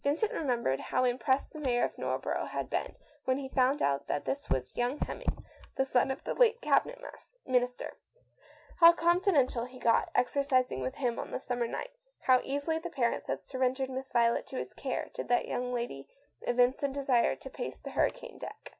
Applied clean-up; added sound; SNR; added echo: none; none; none; none.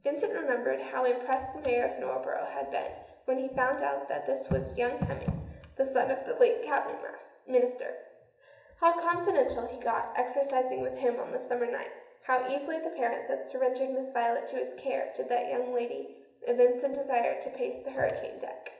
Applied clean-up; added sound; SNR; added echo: none; none; none; reverberation time 0.8 s.